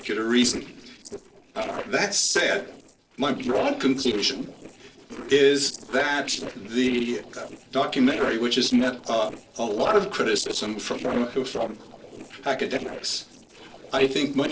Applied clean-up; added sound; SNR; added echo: neural separator model SepFormer DNS4.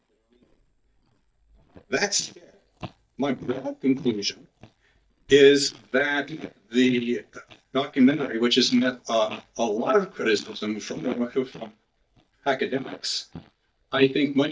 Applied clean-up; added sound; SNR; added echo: neural mask model DeepFilterNet 3.